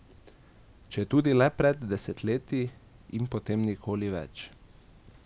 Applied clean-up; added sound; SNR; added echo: none; none; none; none.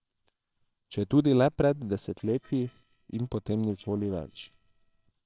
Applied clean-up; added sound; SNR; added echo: neural separator model SepFormer WHAMR!.